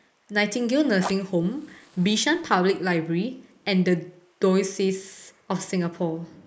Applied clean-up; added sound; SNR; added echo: neural mask model Resemble Enhance denoiser.